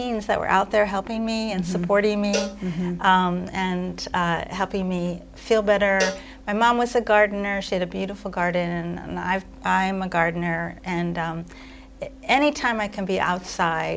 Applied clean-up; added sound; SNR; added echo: none; Cowbell; 12 dB; none.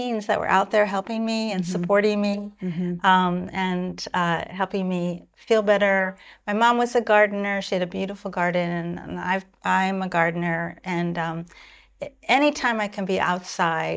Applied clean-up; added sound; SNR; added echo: neural mask model DeepFilterNet 3.